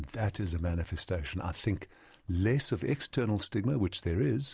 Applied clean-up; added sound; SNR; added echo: none; none; none; none.